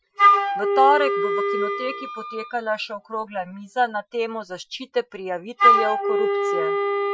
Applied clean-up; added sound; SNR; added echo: classical method Wiener filter.